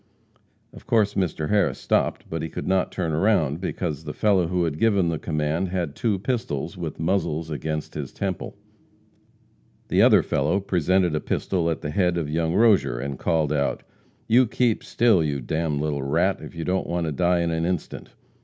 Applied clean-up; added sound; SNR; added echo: none; none; none; none.